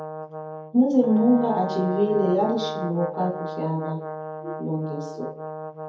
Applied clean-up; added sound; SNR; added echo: none; Brass instrument; 8 dB; reverberation time 0.5 s.